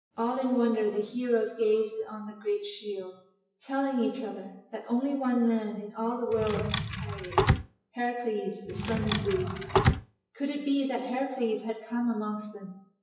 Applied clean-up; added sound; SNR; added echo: classical method WPE with log-MMSE.